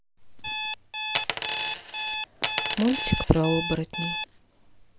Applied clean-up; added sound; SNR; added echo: none; Alarm + Coin (dropping); 0 dB; none.